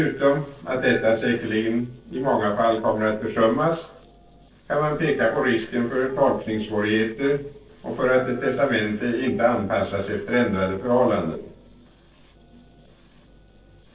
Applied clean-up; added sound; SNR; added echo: neural separator model SepFormer DNS4.